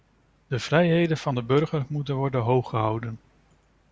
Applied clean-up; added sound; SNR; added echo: none; none; none; none.